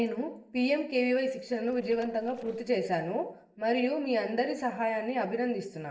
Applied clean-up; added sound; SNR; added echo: neural separator model SepFormer DNS4.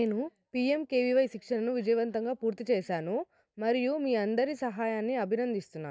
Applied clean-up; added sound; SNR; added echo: none; none; none; none.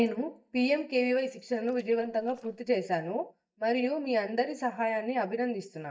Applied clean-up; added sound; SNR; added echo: neural mask model DeepFilterNet 3.